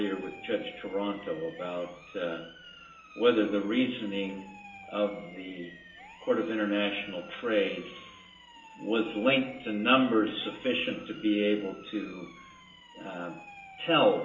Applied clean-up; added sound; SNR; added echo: none; Siren; 20 dB; reverberation time 0.2 s.